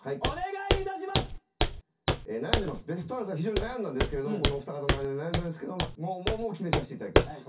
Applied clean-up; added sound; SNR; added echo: none; Walk, footsteps; -3 dB; reverberation time 0.3 s.